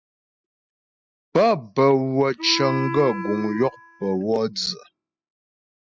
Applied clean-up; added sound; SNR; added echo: classical method spectral subtraction.